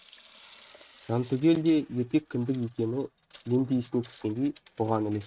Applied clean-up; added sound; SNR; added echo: neural mask model RNNoise.